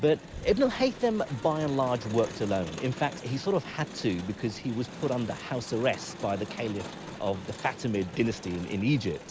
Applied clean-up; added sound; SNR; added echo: none; Crowd; 13 dB; none.